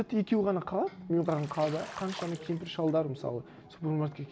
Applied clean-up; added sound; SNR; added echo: none; Bathtub (filling or washing); 17 dB; none.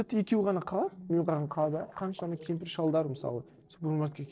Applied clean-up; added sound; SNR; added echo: neural separator model SepFormer DNS4.